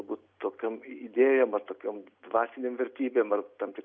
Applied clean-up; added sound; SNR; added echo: none; none; none; none.